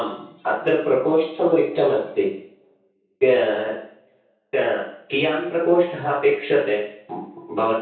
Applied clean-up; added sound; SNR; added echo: none; none; none; reverberation time 0.6 s.